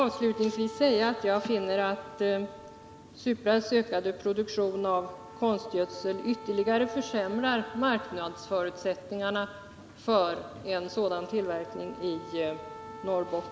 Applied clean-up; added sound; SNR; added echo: none; Wind instrument, woodwind instrument; 17 dB; none.